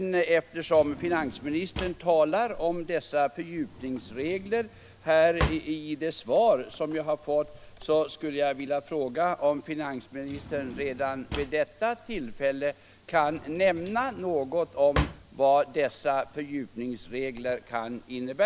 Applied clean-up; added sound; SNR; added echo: none; Drawer open or close; 13 dB; none.